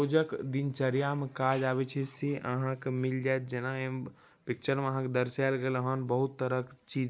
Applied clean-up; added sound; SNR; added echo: none; none; none; none.